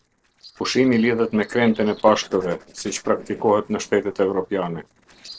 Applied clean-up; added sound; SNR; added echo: neural separator model SepFormer DNS4.